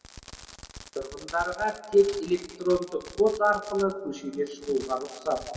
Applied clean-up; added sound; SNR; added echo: none; Fireworks; 18 dB; reverberation time 2.6 s.